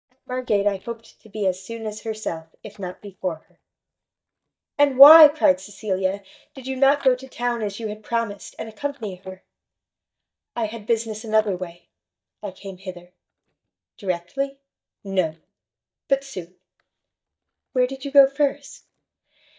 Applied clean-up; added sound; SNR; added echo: neural mask model DeepFilterNet 3.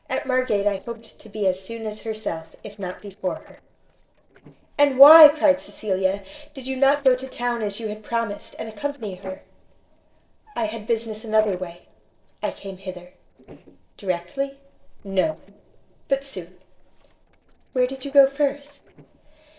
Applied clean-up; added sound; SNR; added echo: neural separator model SepFormer DNS4.